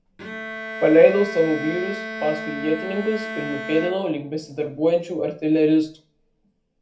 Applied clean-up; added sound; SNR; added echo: none; Bowed string instrument; 11 dB; reverberation time 0.3 s.